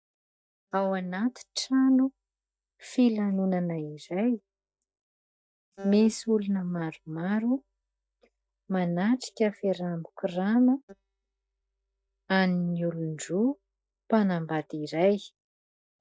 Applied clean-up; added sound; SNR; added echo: neural mask model DeepFilterNet 3.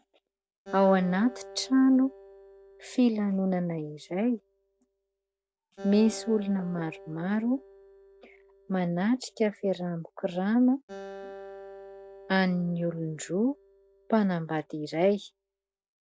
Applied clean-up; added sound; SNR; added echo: none; Acoustic guitar; 19 dB; none.